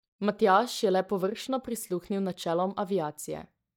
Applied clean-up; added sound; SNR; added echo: neural mask model DeepFilterNet 3.